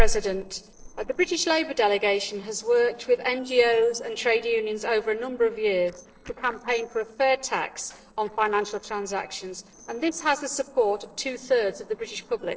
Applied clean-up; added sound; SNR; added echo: neural separator model SepFormer DNS4.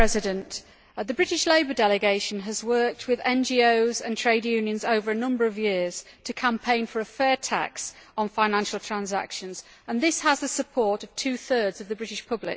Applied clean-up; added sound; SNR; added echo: none; none; none; none.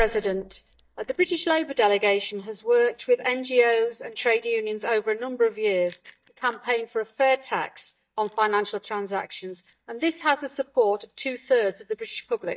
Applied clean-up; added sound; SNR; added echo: neural mask model DeepFilterNet 3.